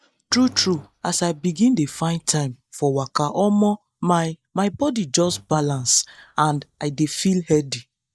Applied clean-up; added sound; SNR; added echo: neural mask model DeepFilterNet 3.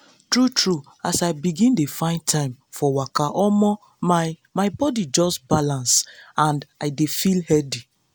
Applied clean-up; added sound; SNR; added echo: none; none; none; none.